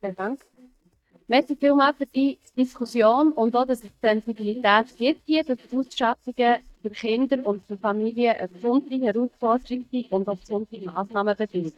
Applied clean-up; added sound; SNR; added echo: neural mask model DeepFilterNet 3.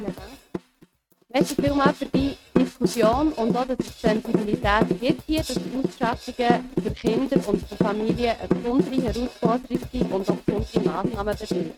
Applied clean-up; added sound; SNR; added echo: neural mask model RNNoise.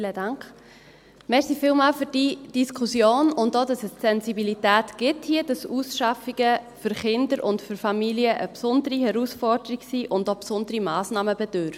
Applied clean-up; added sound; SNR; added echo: none; none; none; none.